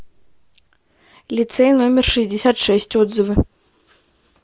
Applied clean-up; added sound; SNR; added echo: none; none; none; none.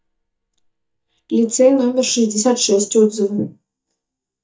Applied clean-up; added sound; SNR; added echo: neural mask model DeepFilterNet 3.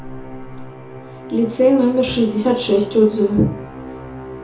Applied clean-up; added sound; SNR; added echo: none; Musical instrument; 15 dB; reverberation time 0.6 s.